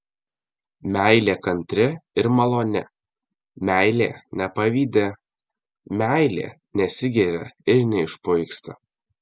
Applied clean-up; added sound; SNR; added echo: none; none; none; none.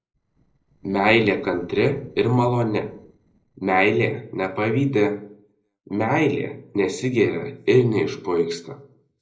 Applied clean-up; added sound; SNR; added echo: neural separator model SepFormer DNS4.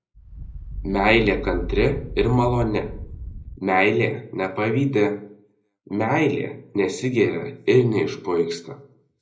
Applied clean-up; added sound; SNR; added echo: none; Thunder / Wind; 9 dB; reverberation time 0.5 s.